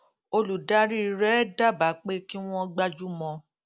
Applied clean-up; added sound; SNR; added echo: none; none; none; none.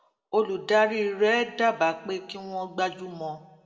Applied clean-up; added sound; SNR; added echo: none; none; none; reverberation time 1.0 s.